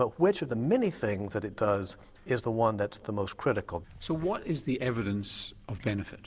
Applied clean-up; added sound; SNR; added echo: none; none; none; none.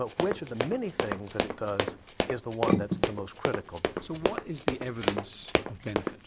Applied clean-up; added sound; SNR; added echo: none; Run; -4 dB; none.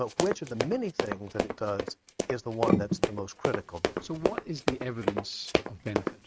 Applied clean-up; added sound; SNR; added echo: neural mask model RNNoise.